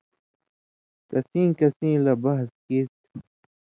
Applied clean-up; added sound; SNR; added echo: none; none; none; none.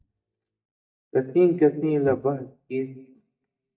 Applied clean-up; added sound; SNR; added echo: neural mask model DeepFilterNet 3.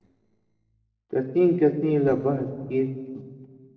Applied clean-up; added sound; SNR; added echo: neural separator model SepFormer DNS4.